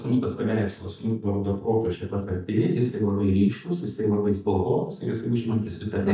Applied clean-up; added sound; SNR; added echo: neural mask model DeepFilterNet 3.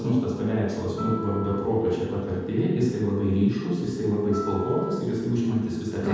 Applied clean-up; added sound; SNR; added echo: none; Wind instrument, woodwind instrument; 15 dB; reverberation time 1.2 s.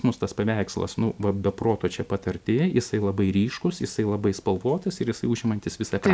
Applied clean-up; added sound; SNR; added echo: none; none; none; none.